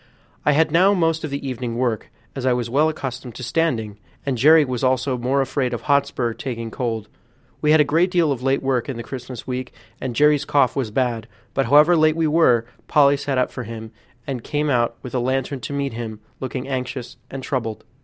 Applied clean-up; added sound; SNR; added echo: none; none; none; none.